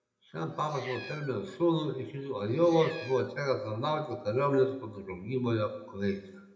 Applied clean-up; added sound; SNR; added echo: none; Meow; 17 dB; reverberation time 0.6 s.